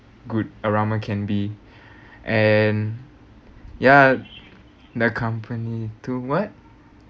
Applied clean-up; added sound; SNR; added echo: none; none; none; none.